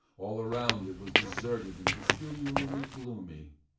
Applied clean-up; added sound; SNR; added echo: none; Squeak / Walk, footsteps; -4 dB; reverberation time 0.4 s.